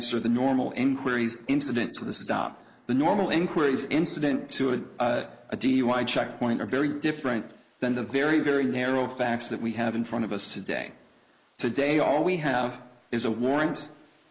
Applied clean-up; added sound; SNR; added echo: neural mask model Resemble Enhance denoiser.